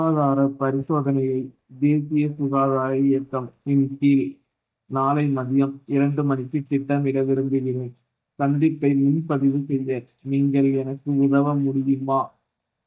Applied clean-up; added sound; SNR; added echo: neural mask model DeepFilterNet 3.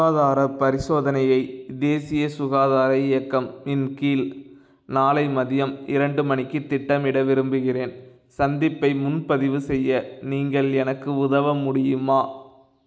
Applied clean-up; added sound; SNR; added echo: none; none; none; none.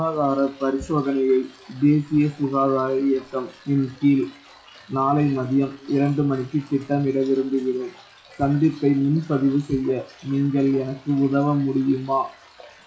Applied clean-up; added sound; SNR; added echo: classical method WPE with log-MMSE.